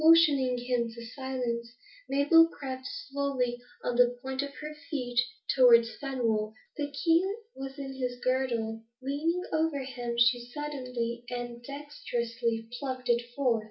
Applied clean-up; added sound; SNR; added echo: none; none; none; reverberation time 0.1 s.